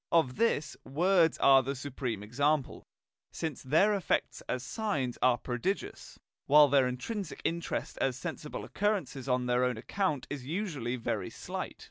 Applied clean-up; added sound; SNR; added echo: none; none; none; none.